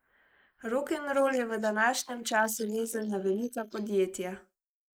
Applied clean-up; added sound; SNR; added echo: neural mask model Resemble Enhance denoiser.